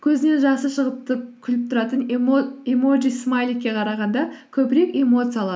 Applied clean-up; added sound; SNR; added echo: none; none; none; none.